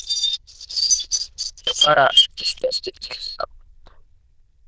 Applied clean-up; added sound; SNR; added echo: neural diffusion model UNIVERSE++.